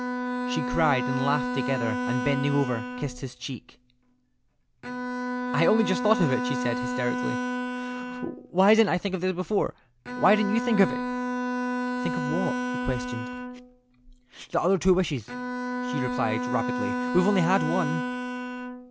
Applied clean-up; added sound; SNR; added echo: none; Bowed string instrument; 3 dB; none.